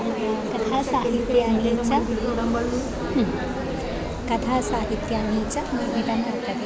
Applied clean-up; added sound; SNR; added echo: none; Wind; 12 dB; none.